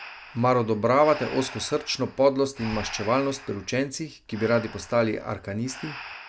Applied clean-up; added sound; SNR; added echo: none; Breathing; 16 dB; none.